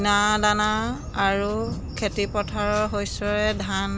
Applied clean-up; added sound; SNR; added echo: none; Bird vocalization, bird call, bird song; 9 dB; none.